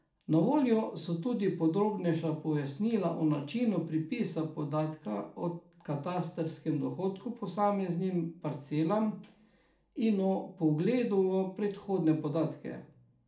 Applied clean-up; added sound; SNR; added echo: none; none; none; reverberation time 0.4 s.